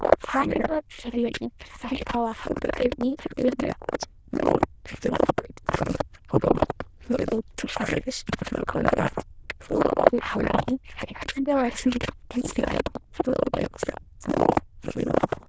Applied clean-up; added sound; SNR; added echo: neural diffusion model UNIVERSE++.